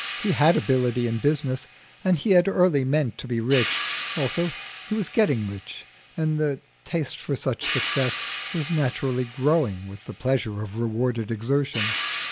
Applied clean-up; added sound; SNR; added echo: none; Hi-hat; 10 dB; none.